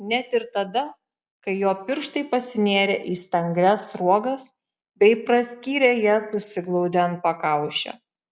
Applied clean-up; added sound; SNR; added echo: none; none; none; none.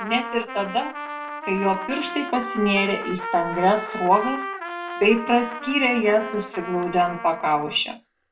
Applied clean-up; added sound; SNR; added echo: none; Trumpet; 9 dB; reverberation time 0.2 s.